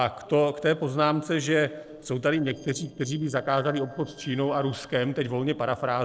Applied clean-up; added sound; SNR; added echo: neural separator model SepFormer DNS4.